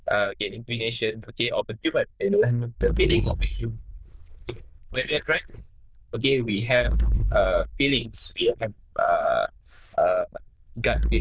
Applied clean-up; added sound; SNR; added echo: neural diffusion model UNIVERSE++.